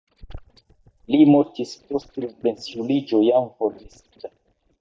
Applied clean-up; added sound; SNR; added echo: neural mask model DeepFilterNet 3.